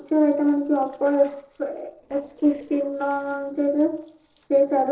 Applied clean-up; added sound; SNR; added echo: neural separator model SepFormer DNS4.